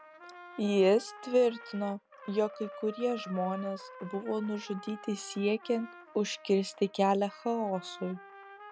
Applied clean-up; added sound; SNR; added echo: none; Trumpet; 17 dB; none.